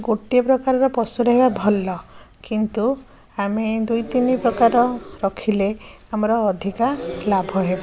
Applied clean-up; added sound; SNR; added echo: none; none; none; none.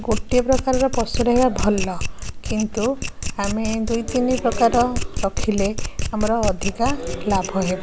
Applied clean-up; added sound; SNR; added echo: none; Domestic sounds, home sounds; 3 dB; none.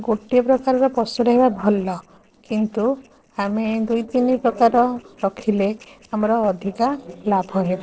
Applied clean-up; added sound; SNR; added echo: neural separator model SepFormer DNS4.